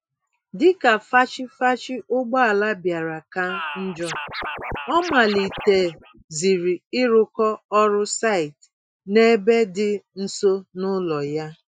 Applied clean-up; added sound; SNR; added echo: classical method Wiener filter.